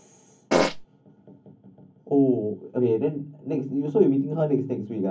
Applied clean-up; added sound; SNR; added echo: none; Fart; -4 dB; reverberation time 0.3 s.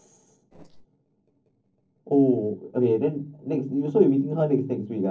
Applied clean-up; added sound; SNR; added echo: neural separator model SepFormer DNS4.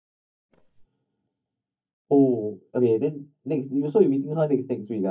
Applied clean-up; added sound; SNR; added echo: neural mask model DeepFilterNet 3.